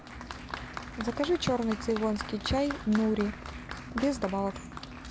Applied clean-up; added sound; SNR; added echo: none; Applause; 11 dB; none.